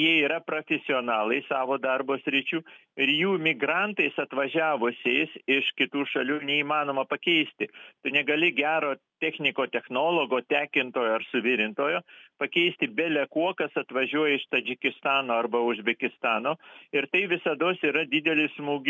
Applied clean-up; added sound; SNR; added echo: none; none; none; none.